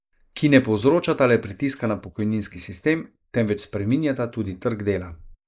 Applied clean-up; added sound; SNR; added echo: neural mask model Resemble Enhance denoiser.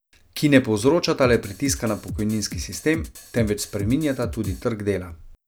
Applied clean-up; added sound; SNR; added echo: none; Drum kit; 11 dB; none.